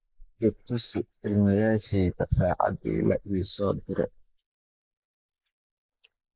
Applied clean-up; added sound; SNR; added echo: neural mask model Resemble Enhance denoiser.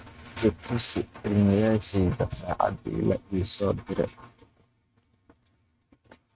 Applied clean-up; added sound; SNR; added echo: neural mask model RNNoise.